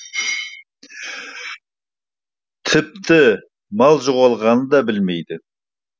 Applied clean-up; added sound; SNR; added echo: none; none; none; none.